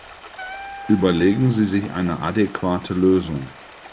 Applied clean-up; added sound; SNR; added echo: none; Stream + Wind instrument, woodwind instrument; 17 dB; none.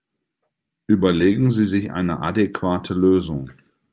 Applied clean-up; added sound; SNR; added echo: none; none; none; none.